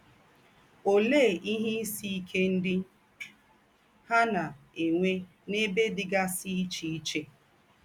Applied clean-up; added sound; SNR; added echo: none; none; none; none.